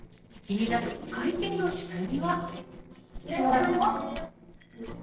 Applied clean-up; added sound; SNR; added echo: neural separator model SepFormer DNS4.